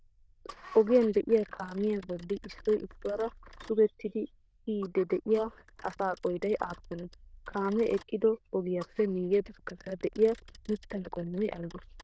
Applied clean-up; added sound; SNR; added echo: neural diffusion model UNIVERSE++.